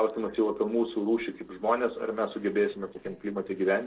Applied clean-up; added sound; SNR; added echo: neural separator model SepFormer DNS4.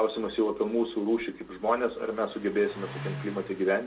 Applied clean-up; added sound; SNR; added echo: none; Engine starting; 16 dB; reverberation time 0.1 s.